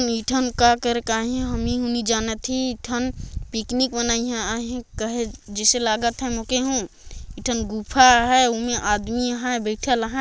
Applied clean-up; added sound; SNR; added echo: none; none; none; none.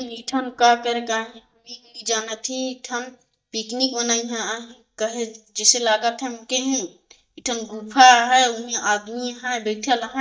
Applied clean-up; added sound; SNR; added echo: neural mask model DeepFilterNet 3.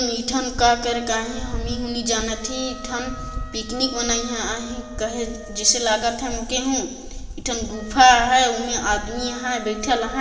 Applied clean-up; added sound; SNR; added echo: none; Wind instrument, woodwind instrument; 20 dB; reverberation time 1.7 s.